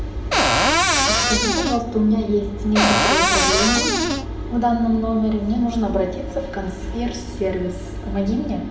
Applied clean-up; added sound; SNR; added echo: none; Cupboard open or close; -3 dB; reverberation time 0.8 s.